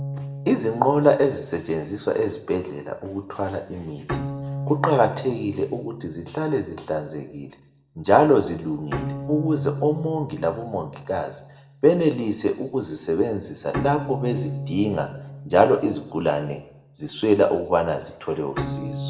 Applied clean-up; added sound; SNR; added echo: none; Bowed string instrument; 11 dB; reverberation time 0.7 s.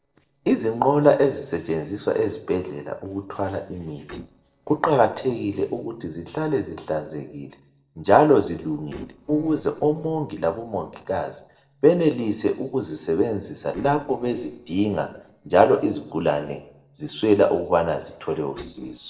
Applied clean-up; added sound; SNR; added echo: neural separator model SepFormer DNS4.